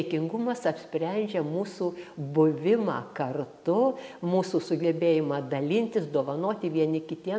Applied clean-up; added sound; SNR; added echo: none; none; none; none.